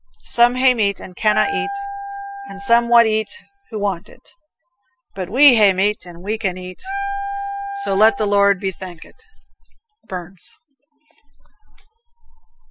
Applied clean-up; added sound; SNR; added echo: classical method spectral subtraction.